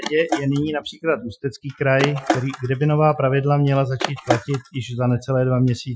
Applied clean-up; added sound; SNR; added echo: classical method Wiener filter.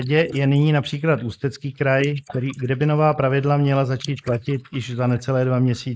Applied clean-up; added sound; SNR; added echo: neural mask model Resemble Enhance denoiser.